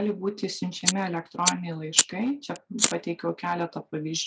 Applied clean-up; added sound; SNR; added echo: none; Fire; -1 dB; none.